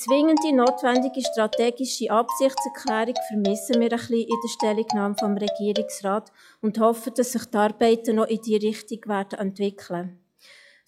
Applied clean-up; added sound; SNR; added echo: classical method log-MMSE.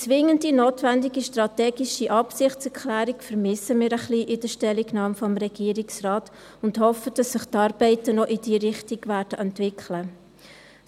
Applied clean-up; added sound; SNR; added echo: none; none; none; none.